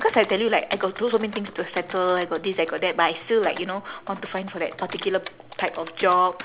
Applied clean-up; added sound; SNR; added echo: none; Computer keyboard; 17 dB; none.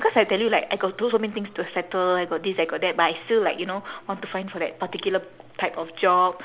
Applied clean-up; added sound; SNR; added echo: none; none; none; none.